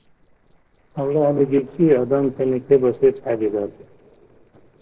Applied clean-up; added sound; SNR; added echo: neural separator model SepFormer DNS4.